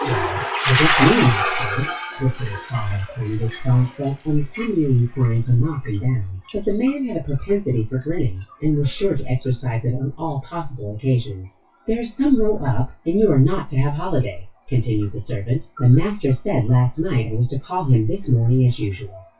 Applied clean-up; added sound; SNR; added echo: classical method WPE with log-MMSE.